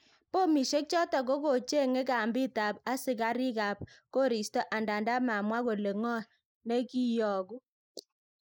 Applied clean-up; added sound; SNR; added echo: neural mask model Resemble Enhance denoiser.